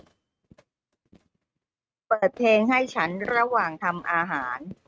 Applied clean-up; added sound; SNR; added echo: neural mask model RNNoise.